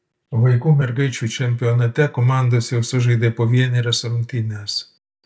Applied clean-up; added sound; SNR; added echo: none; none; none; none.